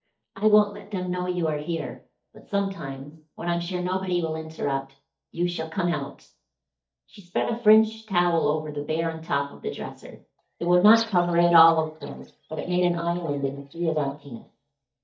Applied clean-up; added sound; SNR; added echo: neural mask model DeepFilterNet 3.